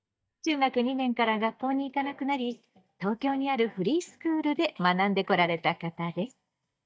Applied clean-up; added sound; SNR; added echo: neural mask model DeepFilterNet 3.